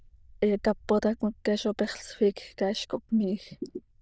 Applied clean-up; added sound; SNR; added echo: neural diffusion model UNIVERSE++.